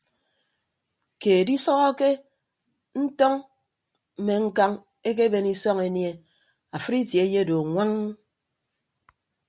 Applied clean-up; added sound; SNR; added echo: none; none; none; none.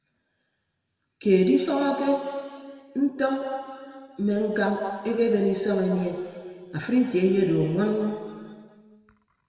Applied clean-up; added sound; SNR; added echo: none; none; none; reverberation time 2.4 s.